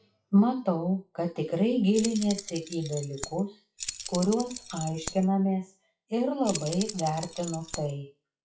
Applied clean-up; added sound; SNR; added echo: classical method WPE with log-MMSE.